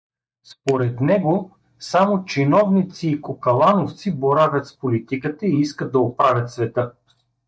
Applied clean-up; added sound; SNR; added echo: neural mask model DeepFilterNet 3.